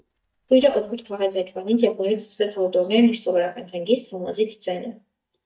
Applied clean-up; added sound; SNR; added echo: neural mask model DeepFilterNet 3.